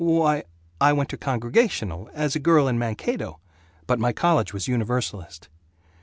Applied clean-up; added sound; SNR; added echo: none; none; none; none.